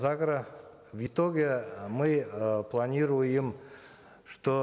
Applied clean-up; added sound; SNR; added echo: none; none; none; none.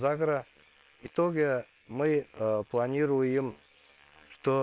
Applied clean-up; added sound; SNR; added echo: neural separator model SepFormer WHAM!.